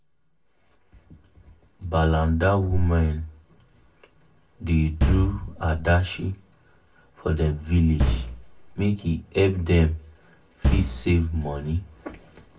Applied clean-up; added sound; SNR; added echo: none; Bass drum; 1 dB; reverberation time 0.2 s.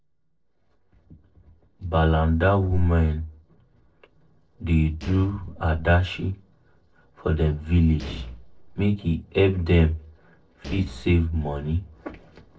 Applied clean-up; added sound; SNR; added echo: neural separator model SepFormer DNS4.